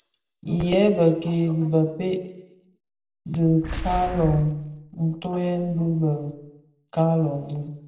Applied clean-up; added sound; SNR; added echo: none; Boom; 11 dB; reverberation time 0.9 s.